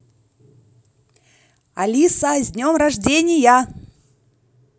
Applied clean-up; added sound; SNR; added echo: none; none; none; none.